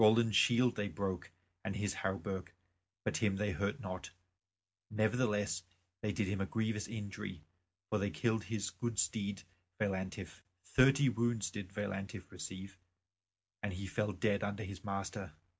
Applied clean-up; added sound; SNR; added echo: none; none; none; none.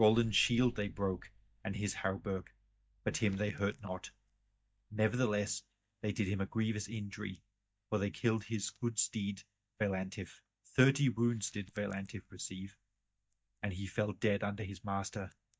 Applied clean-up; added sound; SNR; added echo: neural mask model DeepFilterNet 3.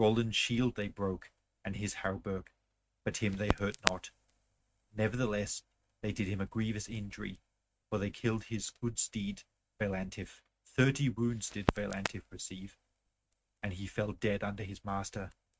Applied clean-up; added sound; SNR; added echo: neural mask model RNNoise.